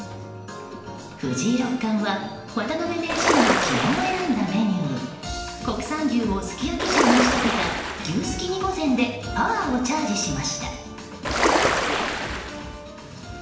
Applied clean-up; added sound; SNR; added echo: none; Ocean; -2 dB; reverberation time 0.9 s.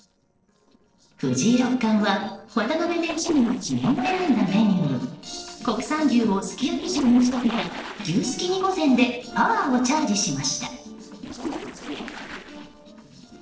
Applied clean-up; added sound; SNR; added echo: neural separator model SepFormer DNS4.